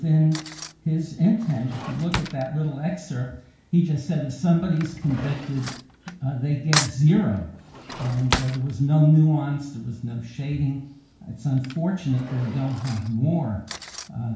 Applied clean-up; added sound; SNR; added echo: none; Cutlery, silverware / Drawer open or close; 12 dB; reverberation time 0.6 s.